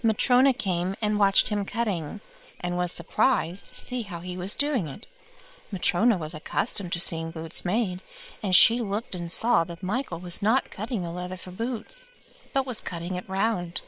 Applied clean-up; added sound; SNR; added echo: neural separator model SepFormer WHAM!.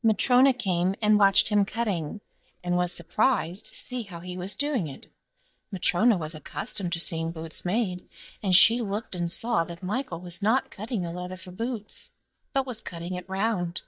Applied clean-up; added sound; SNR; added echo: neural mask model DeepFilterNet 3.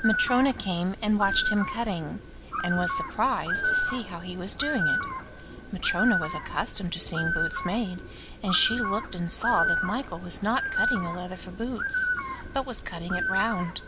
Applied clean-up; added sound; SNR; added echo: none; Bird; 2 dB; none.